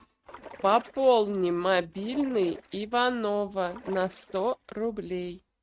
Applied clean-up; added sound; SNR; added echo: neural mask model RNNoise.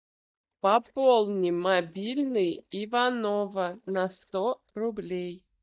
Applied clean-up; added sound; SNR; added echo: neural mask model DeepFilterNet 3.